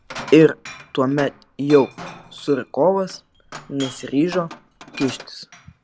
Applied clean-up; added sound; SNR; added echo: none; Glass; 17 dB; none.